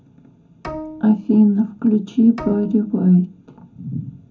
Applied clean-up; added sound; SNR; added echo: none; Bowed string instrument; 17 dB; reverberation time 0.3 s.